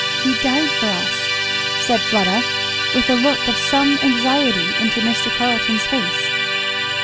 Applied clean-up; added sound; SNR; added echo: none; Musical instrument; -2 dB; none.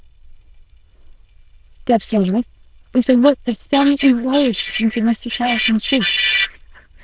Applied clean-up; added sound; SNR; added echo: neural diffusion model UNIVERSE++.